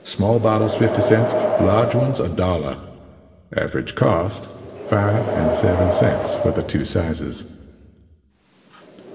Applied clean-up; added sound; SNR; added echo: none; Wind; 4 dB; reverberation time 1.6 s.